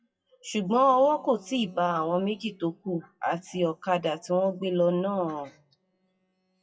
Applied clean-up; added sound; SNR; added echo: classical method WPE with log-MMSE.